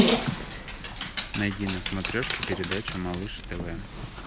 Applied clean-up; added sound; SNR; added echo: none; Dog; -2 dB; none.